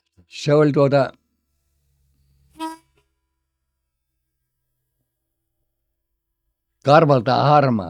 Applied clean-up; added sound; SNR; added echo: neural mask model DeepFilterNet 3.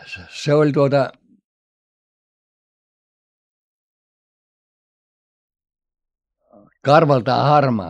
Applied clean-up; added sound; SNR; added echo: neural mask model Resemble Enhance denoiser.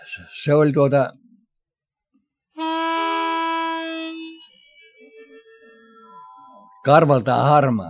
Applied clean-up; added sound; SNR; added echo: classical method Wiener filter.